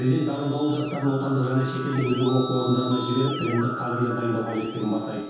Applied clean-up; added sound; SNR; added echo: none; Keyboard (musical); 11 dB; reverberation time 0.8 s.